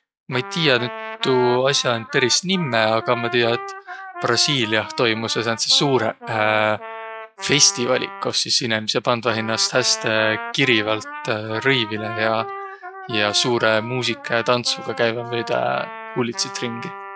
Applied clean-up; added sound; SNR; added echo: classical method log-MMSE.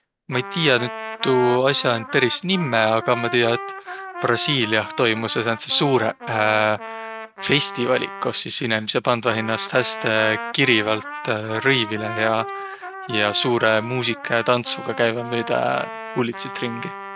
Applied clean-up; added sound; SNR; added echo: none; Trumpet; 12 dB; none.